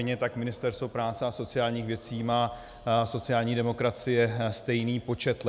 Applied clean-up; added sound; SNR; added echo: none; none; none; none.